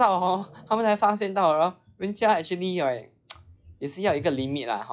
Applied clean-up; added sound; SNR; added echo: classical method log-MMSE.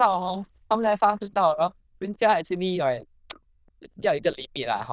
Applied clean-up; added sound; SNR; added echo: neural diffusion model UNIVERSE++.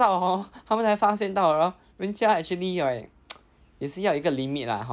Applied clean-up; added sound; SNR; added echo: none; none; none; none.